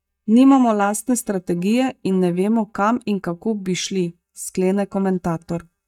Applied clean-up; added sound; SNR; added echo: neural mask model DeepFilterNet 3.